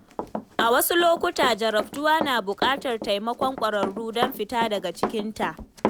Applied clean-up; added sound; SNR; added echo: none; Run; 7 dB; none.